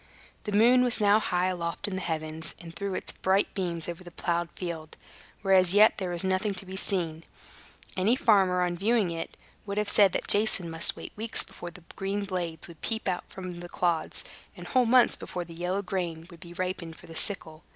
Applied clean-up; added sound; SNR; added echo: none; none; none; none.